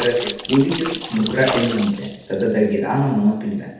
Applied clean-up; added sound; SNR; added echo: none; Splash, splatter; 11 dB; reverberation time 0.8 s.